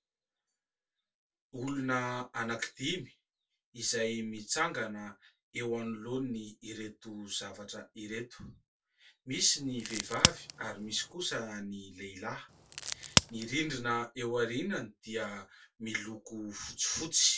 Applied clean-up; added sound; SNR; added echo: none; Crack; -3 dB; reverberation time 0.2 s.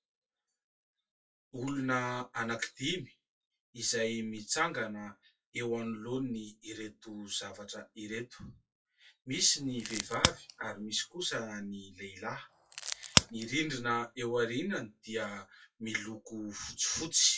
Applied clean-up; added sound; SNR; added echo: classical method WPE with log-MMSE.